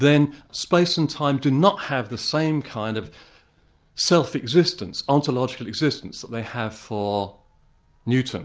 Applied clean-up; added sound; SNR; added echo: none; none; none; none.